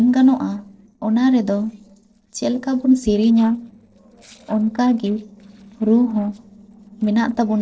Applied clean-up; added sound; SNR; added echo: neural separator model SepFormer DNS4.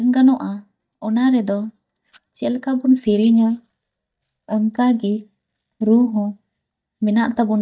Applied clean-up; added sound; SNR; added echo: neural mask model DeepFilterNet 3.